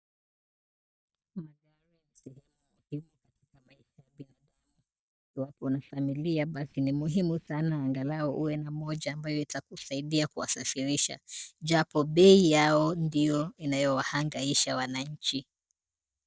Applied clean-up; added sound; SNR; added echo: neural mask model DeepFilterNet 3.